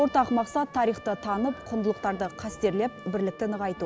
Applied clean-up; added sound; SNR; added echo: none; Trumpet; 19 dB; none.